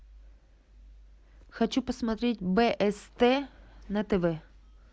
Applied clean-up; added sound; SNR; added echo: none; none; none; none.